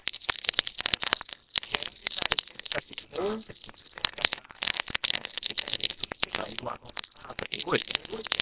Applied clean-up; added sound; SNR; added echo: neural separator model SepFormer WHAMR!.